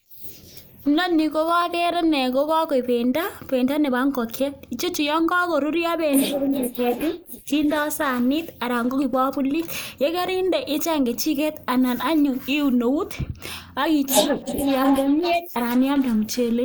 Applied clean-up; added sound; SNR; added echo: neural mask model Resemble Enhance denoiser.